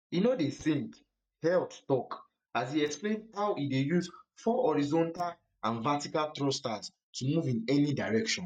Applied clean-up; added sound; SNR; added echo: neural mask model DeepFilterNet 3.